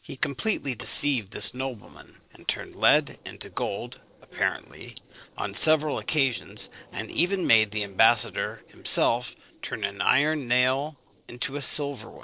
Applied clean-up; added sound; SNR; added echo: neural separator model SepFormer DNS4.